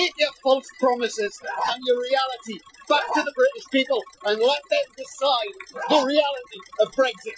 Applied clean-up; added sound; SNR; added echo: classical method Wiener filter.